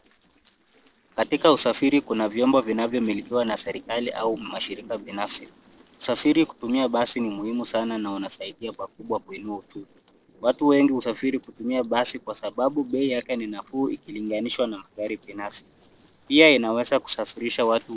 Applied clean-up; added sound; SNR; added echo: neural separator model SepFormer DNS4.